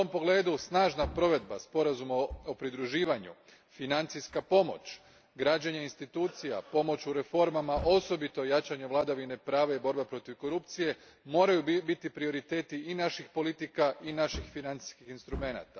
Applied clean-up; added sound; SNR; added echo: none; Wood; 20 dB; none.